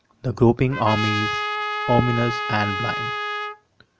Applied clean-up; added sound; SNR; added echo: none; Trumpet; 4 dB; none.